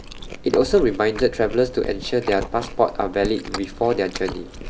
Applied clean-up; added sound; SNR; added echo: none; Chewing, mastication; 11 dB; none.